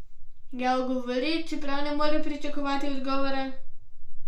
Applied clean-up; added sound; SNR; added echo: none; none; none; reverberation time 0.3 s.